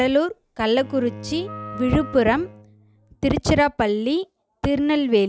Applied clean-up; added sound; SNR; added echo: none; Wind instrument, woodwind instrument + Bowed string instrument; 16 dB; none.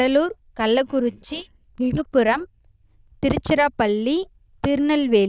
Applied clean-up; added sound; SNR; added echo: neural diffusion model UNIVERSE++.